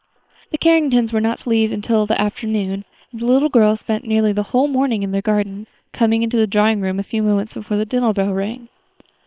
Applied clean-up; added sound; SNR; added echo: neural separator model SepFormer WHAM!.